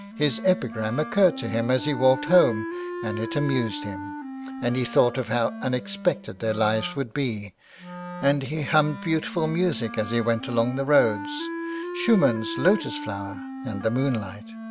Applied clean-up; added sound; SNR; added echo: none; Wind instrument, woodwind instrument; 10 dB; none.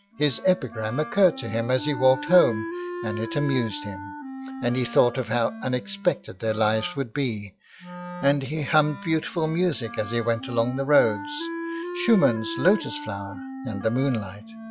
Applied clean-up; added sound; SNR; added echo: classical method log-MMSE.